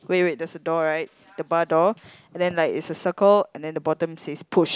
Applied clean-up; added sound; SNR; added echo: none; none; none; none.